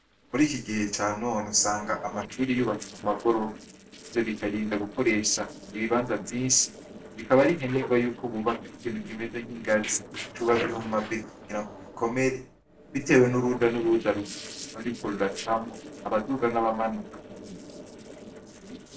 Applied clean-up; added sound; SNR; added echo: neural separator model SepFormer DNS4.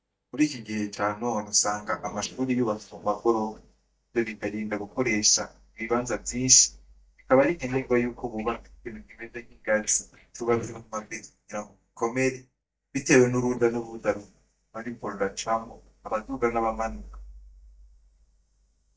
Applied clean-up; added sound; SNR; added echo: neural mask model DeepFilterNet 3.